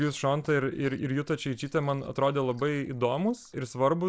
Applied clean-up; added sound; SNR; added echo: neural separator model SepFormer DNS4.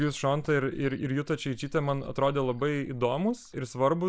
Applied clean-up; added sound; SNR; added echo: neural mask model DeepFilterNet 3.